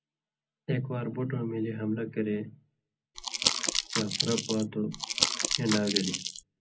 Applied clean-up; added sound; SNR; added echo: none; Crumpling, crinkling; -2 dB; reverberation time 0.4 s.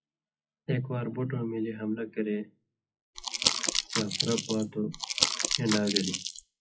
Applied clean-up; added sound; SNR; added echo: classical method WPE with log-MMSE.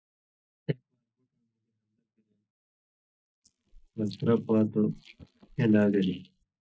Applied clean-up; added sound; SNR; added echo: neural mask model DeepFilterNet 3.